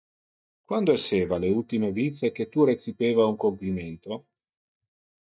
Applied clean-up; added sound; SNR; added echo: neural mask model DeepFilterNet 3.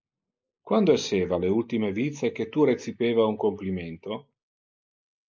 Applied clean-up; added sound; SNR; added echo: neural mask model Resemble Enhance denoiser.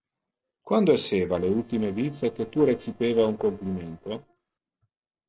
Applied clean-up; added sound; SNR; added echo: neural separator model SepFormer DNS4.